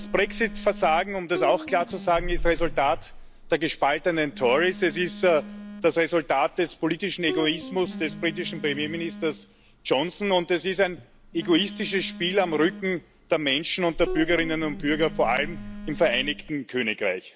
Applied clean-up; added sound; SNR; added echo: none; Guitar + Telephone; 11 dB; none.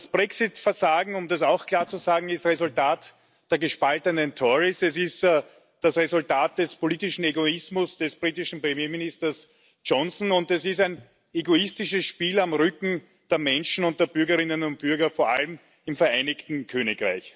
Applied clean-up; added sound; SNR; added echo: none; none; none; none.